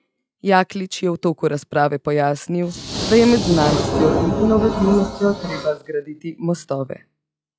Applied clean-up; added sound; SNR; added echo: classical method log-MMSE.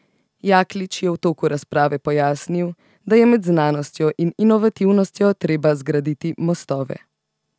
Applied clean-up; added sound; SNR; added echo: none; none; none; none.